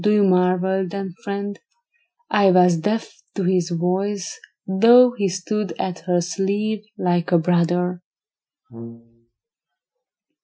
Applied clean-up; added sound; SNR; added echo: classical method Wiener filter.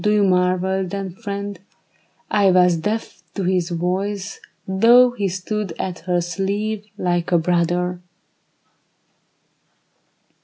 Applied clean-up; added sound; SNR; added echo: none; none; none; none.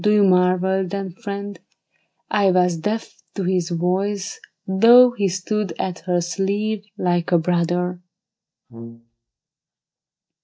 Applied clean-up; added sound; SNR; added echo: neural mask model DeepFilterNet 3.